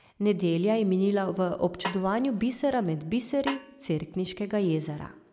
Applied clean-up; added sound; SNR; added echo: none; Snare drum; 13 dB; none.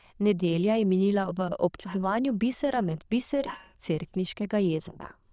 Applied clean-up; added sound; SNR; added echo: neural diffusion model UNIVERSE++.